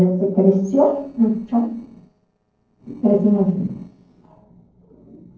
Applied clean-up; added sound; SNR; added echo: neural separator model SepFormer DNS4.